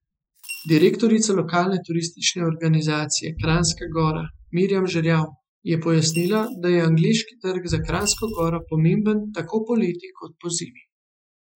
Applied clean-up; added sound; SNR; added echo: classical method Wiener filter.